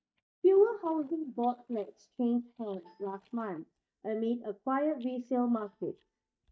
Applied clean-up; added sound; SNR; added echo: neural mask model DeepFilterNet 3.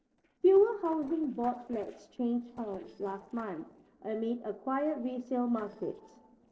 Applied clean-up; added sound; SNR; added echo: neural separator model SepFormer DNS4.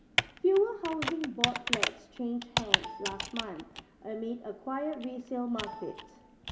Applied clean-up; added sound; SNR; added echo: none; Computer keyboard; 1 dB; reverberation time 1.9 s.